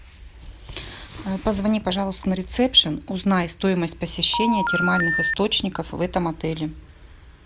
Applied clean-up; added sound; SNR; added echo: none; Telephone; 0 dB; none.